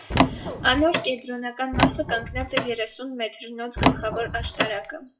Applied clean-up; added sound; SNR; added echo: classical method WPE with log-MMSE.